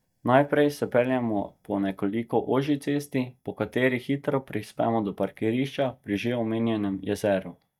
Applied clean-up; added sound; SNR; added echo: neural mask model DeepFilterNet 3.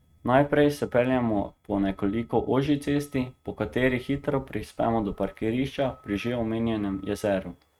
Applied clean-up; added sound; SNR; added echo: neural mask model RNNoise.